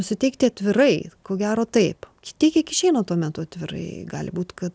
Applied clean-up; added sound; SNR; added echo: none; none; none; none.